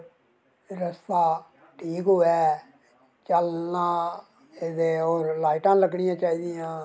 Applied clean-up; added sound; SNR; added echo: none; none; none; none.